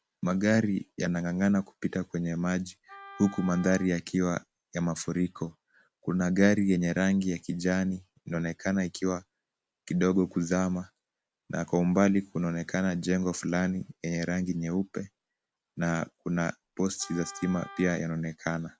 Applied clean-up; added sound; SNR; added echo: none; Wind instrument, woodwind instrument; 20 dB; none.